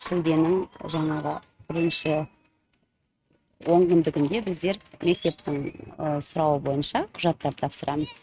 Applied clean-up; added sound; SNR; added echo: neural mask model RNNoise.